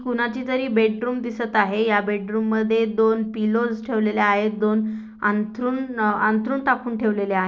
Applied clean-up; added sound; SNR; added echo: none; none; none; none.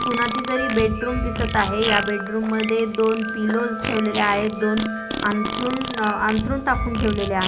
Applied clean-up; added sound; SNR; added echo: none; Wind chime + Fart; 4 dB; none.